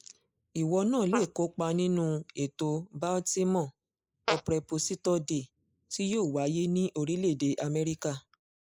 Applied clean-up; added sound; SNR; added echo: neural mask model Resemble Enhance denoiser.